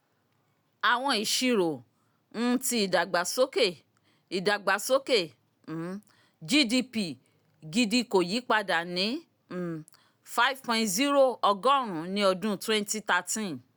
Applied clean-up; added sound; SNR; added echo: none; none; none; none.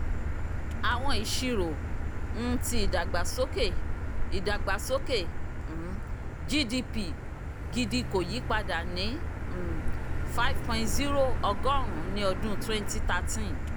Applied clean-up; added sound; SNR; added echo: none; Motor vehicle (road); -3 dB; none.